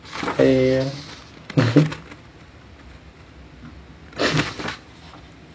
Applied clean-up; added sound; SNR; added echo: none; none; none; none.